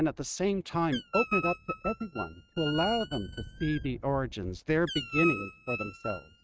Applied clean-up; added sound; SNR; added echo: neural mask model RNNoise.